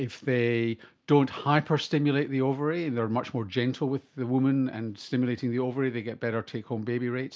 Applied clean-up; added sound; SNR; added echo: none; none; none; none.